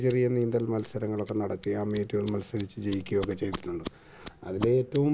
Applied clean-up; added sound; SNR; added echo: none; Scissors; 11 dB; none.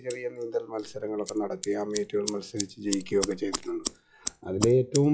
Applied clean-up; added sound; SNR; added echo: classical method log-MMSE.